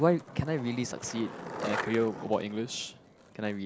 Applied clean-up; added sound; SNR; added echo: none; Skateboard; 10 dB; none.